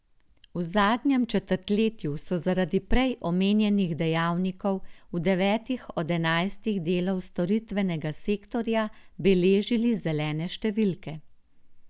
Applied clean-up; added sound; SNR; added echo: none; none; none; none.